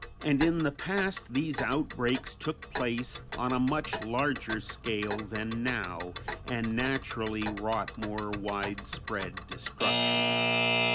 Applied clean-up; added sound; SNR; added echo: none; Alarm / Clock; 2 dB; none.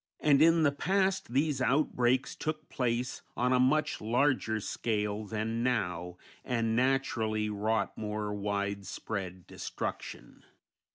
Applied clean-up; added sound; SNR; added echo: none; none; none; none.